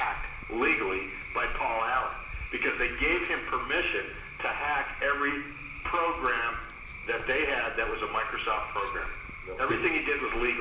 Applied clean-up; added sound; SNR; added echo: none; Cricket / Frog; 9 dB; reverberation time 0.7 s.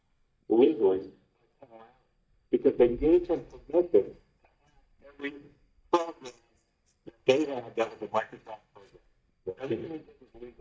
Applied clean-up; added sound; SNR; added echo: neural mask model DeepFilterNet 3.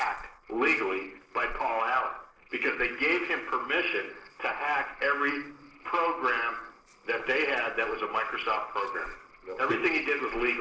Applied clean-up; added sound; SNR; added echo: neural separator model SepFormer DNS4.